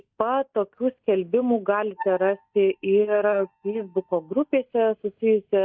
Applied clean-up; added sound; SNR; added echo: neural mask model DeepFilterNet 3.